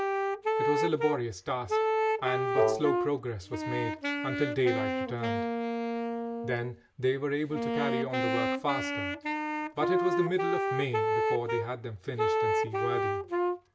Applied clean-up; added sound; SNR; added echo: none; Wind instrument, woodwind instrument + Wind instrument, woodwind instrument; -3 dB; none.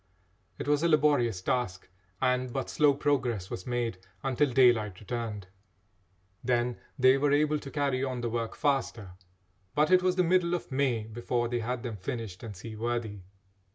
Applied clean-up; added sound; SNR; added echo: none; none; none; none.